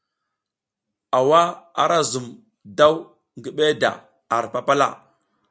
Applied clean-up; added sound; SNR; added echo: none; none; none; none.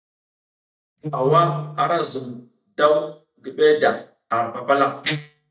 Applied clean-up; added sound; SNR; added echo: neural mask model DeepFilterNet 3.